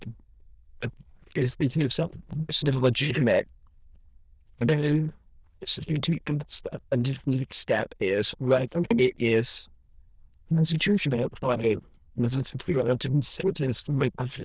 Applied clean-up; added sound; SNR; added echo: neural diffusion model UNIVERSE++.